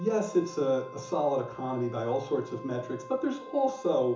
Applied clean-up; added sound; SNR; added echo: none; Wind instrument, woodwind instrument; 16 dB; reverberation time 0.7 s.